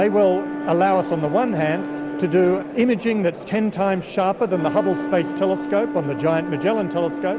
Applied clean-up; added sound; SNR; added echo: none; Wind instrument, woodwind instrument; 8 dB; none.